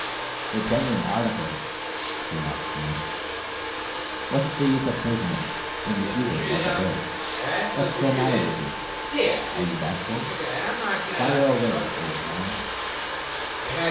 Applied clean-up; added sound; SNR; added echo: none; Domestic sounds, home sounds; -1 dB; reverberation time 0.6 s.